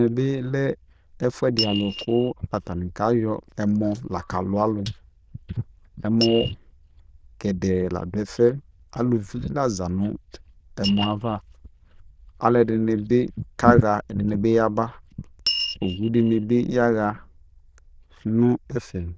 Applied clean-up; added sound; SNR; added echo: neural diffusion model UNIVERSE++.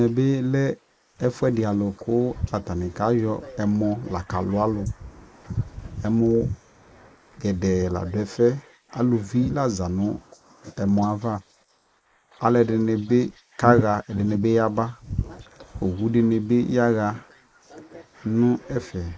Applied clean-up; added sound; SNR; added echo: neural mask model Resemble Enhance denoiser.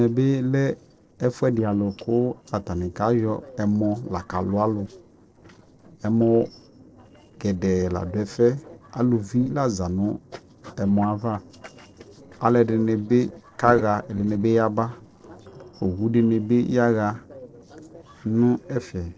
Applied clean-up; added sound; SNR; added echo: neural separator model SepFormer DNS4.